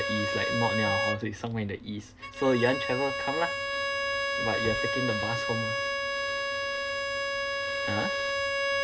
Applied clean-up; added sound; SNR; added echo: none; Bowed string instrument; -2 dB; none.